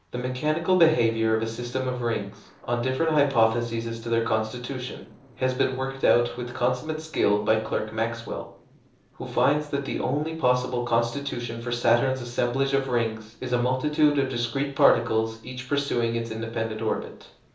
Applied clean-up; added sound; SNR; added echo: neural separator model SepFormer DNS4.